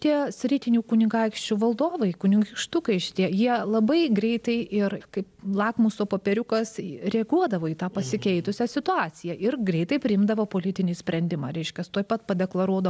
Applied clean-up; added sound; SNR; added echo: none; none; none; none.